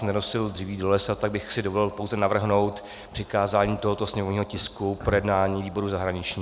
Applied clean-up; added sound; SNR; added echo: none; none; none; none.